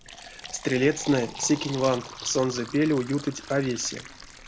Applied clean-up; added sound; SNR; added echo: none; Fill (with liquid); 14 dB; none.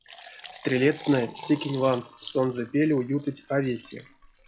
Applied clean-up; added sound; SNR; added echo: classical method log-MMSE.